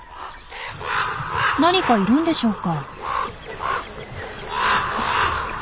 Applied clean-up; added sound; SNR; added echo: none; none; none; none.